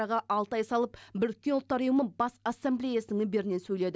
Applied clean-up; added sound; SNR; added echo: none; none; none; none.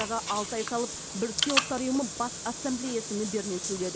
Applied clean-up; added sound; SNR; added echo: none; Bathtub (filling or washing) / Water; 2 dB; none.